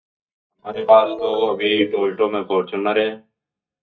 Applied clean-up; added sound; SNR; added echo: neural mask model DeepFilterNet 3.